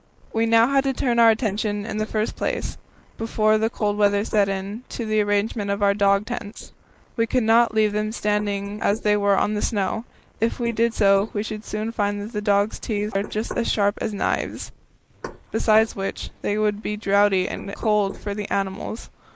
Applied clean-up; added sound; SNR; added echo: neural mask model Resemble Enhance denoiser.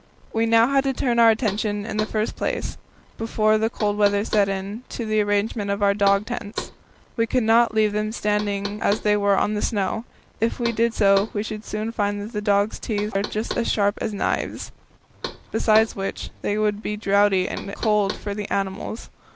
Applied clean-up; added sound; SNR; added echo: none; Knock; 16 dB; none.